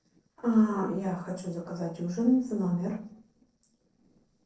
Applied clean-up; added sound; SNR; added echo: neural separator model SepFormer DNS4.